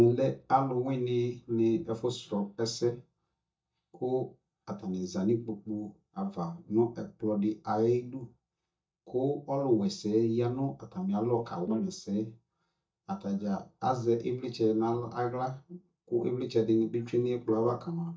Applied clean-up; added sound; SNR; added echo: neural mask model DeepFilterNet 3.